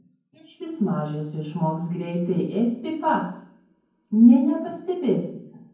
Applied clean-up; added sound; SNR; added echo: none; none; none; reverberation time 0.9 s.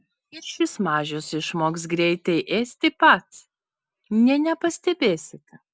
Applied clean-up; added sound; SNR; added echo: none; none; none; none.